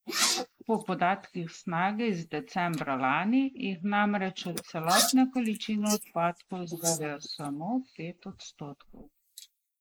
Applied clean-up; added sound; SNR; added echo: neural mask model Resemble Enhance denoiser.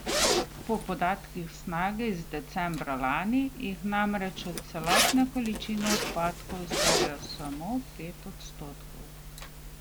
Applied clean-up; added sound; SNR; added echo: none; Zipper (clothing); 2 dB; none.